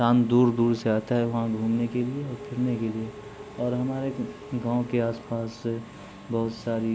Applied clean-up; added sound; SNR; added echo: none; Engine / Mechanisms; 16 dB; none.